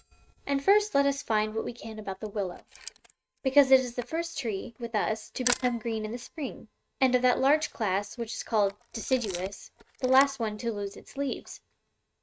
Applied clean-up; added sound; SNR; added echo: neural mask model RNNoise.